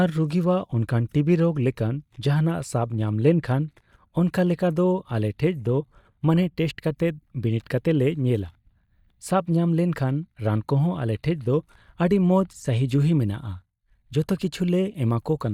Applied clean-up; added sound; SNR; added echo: neural mask model DeepFilterNet 3.